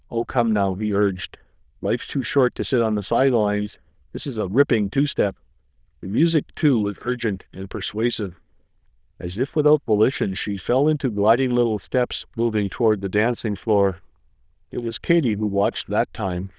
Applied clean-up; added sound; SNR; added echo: neural diffusion model UNIVERSE++.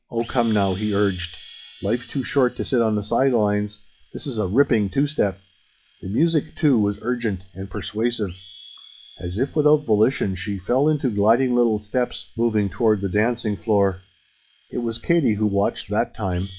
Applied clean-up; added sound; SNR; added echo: classical method log-MMSE.